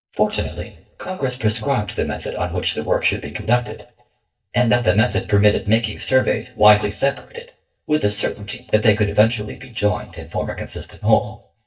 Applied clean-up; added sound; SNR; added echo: neural mask model DeepFilterNet 3.